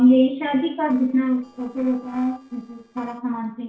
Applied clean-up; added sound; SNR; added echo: neural separator model SepFormer DNS4.